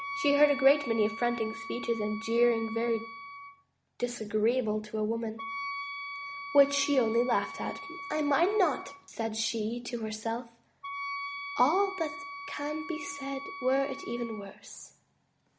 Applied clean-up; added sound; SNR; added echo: none; Wind instrument, woodwind instrument; 11 dB; none.